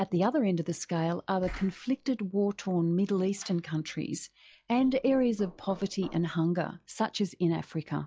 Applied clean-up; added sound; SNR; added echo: classical method log-MMSE.